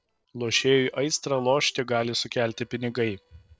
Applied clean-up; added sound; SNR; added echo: neural separator model SepFormer DNS4.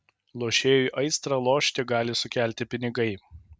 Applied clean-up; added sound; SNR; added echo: none; none; none; none.